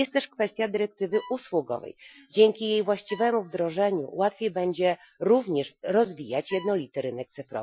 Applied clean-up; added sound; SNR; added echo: classical method Wiener filter.